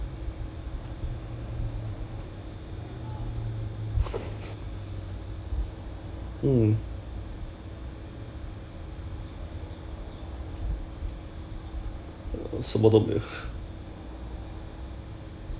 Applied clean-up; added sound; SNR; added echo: none; none; none; none.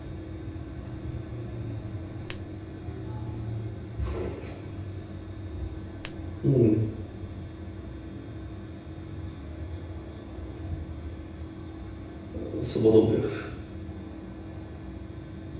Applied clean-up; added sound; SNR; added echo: none; Hands; 20 dB; reverberation time 0.9 s.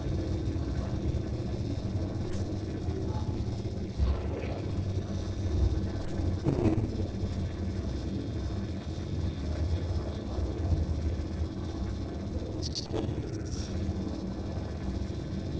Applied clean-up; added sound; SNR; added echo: neural separator model SepFormer DNS4.